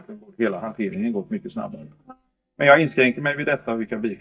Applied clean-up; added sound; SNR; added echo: neural mask model DeepFilterNet 3.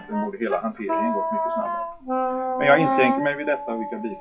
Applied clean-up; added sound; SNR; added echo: classical method WPE with log-MMSE.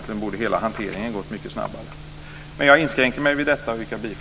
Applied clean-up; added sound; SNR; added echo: none; none; none; none.